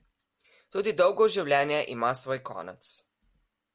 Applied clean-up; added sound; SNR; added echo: none; none; none; none.